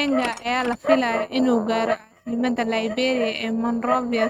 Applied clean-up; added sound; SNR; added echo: neural mask model RNNoise.